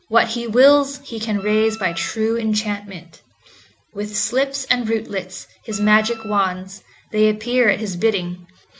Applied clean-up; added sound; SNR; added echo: none; Wind instrument, woodwind instrument; 19 dB; none.